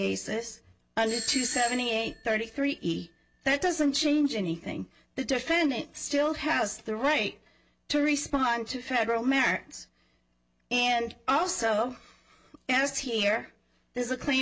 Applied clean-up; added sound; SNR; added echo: none; Doorbell; 10 dB; none.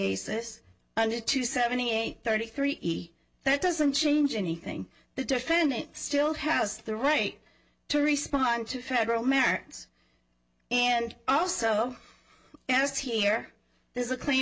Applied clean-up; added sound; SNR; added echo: none; none; none; none.